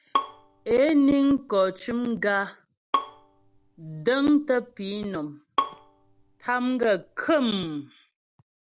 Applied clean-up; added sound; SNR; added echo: none; Bowed string instrument; 9 dB; none.